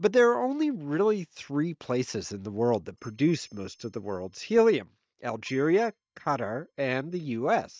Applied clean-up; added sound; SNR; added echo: neural mask model DeepFilterNet 3.